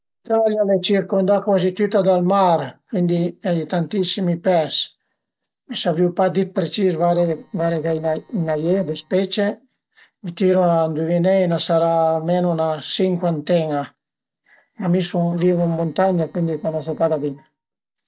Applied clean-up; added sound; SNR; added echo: neural separator model SepFormer DNS4.